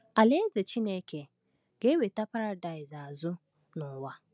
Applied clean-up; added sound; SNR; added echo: none; none; none; none.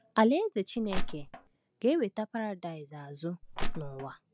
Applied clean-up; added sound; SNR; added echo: none; Crushing; -1 dB; none.